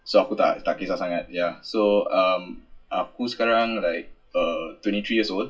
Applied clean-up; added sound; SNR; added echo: classical method WPE with log-MMSE.